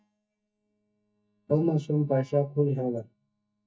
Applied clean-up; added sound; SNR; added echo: neural mask model DeepFilterNet 3.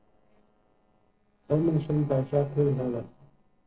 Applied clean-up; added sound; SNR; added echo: neural separator model SepFormer DNS4.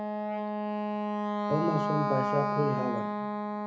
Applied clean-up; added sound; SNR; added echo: none; Wind instrument, woodwind instrument; -3 dB; reverberation time 0.3 s.